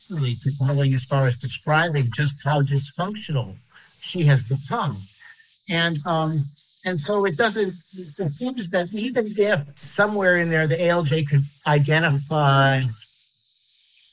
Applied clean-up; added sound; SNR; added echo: neural mask model Resemble Enhance denoiser.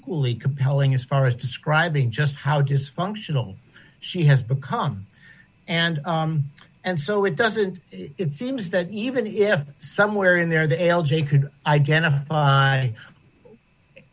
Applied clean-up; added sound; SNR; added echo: none; none; none; none.